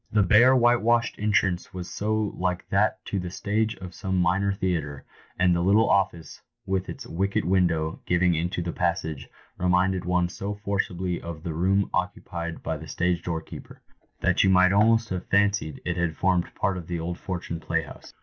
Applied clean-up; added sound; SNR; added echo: none; none; none; none.